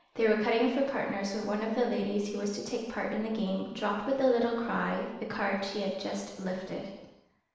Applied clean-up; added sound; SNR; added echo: none; none; none; reverberation time 0.9 s.